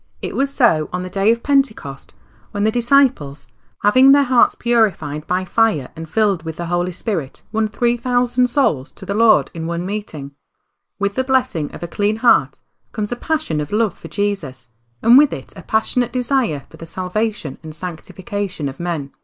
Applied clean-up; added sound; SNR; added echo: neural mask model Resemble Enhance denoiser.